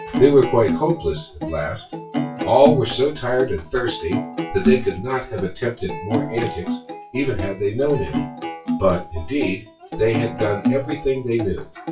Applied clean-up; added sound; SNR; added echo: classical method WPE with log-MMSE.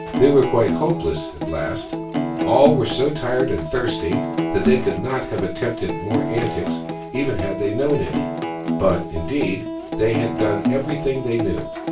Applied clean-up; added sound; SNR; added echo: none; Acoustic guitar; 3 dB; reverberation time 0.2 s.